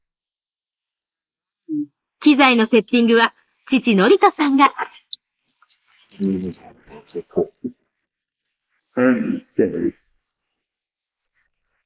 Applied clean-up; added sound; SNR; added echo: neural mask model Resemble Enhance denoiser.